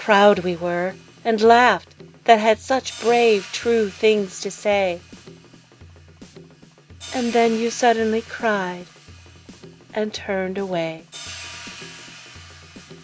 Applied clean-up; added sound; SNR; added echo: none; Drum kit + Hi-hat; 19 dB; none.